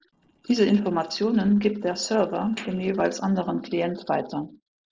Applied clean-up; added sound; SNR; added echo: neural separator model SepFormer DNS4.